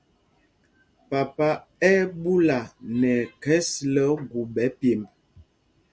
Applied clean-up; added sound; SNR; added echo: none; none; none; none.